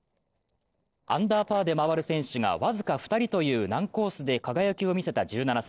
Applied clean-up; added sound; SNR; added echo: neural separator model SepFormer DNS4.